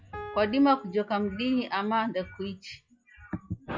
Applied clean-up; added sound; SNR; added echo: classical method log-MMSE.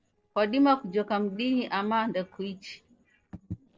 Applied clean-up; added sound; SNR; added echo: neural separator model SepFormer DNS4.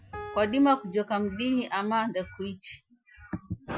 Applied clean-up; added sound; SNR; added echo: classical method Wiener filter.